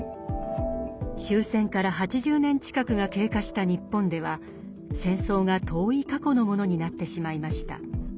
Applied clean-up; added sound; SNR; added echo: none; none; none; none.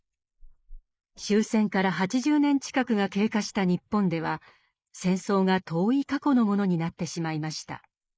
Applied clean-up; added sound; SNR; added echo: neural mask model Resemble Enhance denoiser.